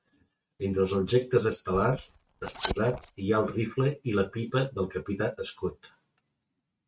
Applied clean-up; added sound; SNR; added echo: neural mask model RNNoise.